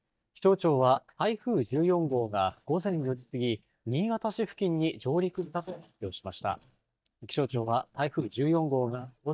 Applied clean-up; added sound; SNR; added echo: neural mask model DeepFilterNet 3.